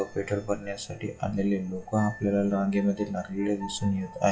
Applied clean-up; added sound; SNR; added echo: classical method WPE with log-MMSE.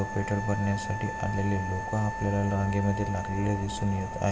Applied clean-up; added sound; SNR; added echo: none; Wind instrument, woodwind instrument; 8 dB; reverberation time 1.9 s.